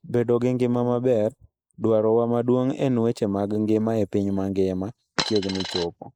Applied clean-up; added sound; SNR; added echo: neural mask model Resemble Enhance denoiser.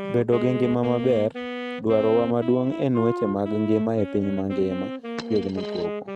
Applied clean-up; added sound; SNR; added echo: neural mask model RNNoise.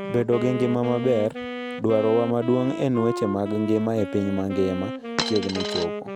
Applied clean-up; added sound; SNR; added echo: none; Coin (dropping) + Wind instrument, woodwind instrument; 7 dB; none.